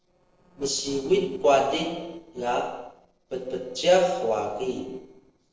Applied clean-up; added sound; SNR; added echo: neural separator model SepFormer DNS4.